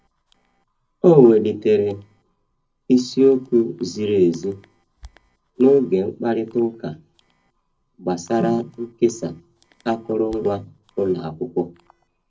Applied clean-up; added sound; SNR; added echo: neural separator model SepFormer DNS4.